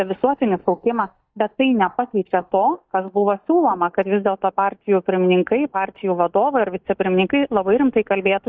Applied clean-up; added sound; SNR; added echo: neural mask model DeepFilterNet 3.